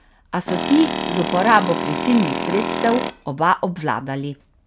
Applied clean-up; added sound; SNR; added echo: none; Tools; 3 dB; none.